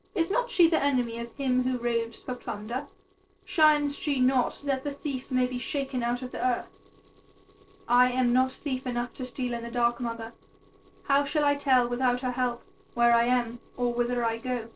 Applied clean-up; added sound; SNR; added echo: neural separator model SepFormer DNS4.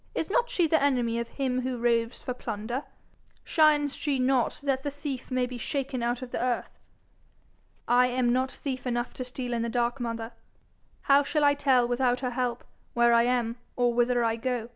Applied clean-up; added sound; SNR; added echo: none; none; none; none.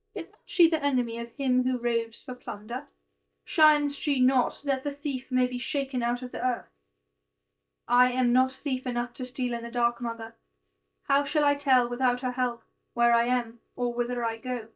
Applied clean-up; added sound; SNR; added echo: neural mask model DeepFilterNet 3.